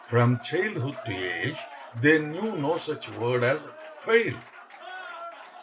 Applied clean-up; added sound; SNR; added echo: none; Applause / Cheering; 16 dB; none.